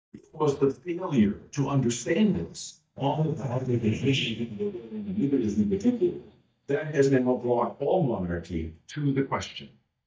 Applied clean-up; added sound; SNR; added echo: neural mask model DeepFilterNet 3.